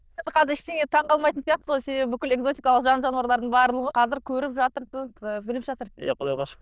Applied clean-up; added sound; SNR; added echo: neural diffusion model UNIVERSE++.